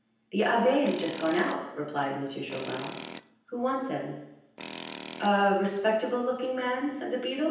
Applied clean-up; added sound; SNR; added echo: none; Tools; 14 dB; reverberation time 0.9 s.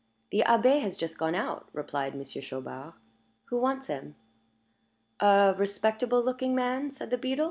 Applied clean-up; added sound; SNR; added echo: none; none; none; none.